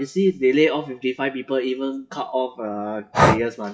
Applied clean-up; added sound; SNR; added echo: classical method WPE with log-MMSE.